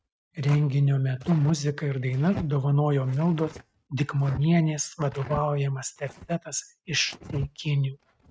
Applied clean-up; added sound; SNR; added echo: neural mask model RNNoise.